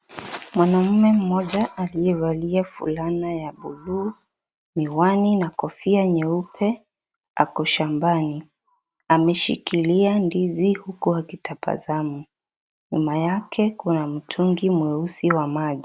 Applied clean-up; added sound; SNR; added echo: none; none; none; none.